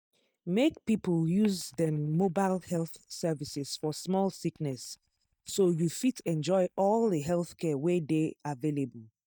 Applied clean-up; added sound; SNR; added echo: neural mask model DeepFilterNet 3.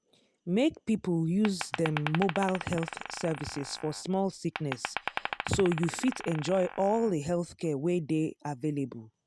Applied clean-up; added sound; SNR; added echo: none; Glass; 9 dB; none.